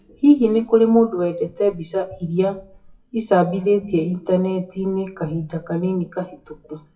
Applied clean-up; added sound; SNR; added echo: classical method WPE with log-MMSE.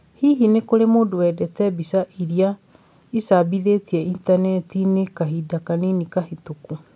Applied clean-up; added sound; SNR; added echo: none; none; none; none.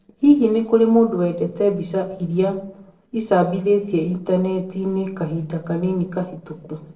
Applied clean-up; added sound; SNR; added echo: neural separator model SepFormer DNS4.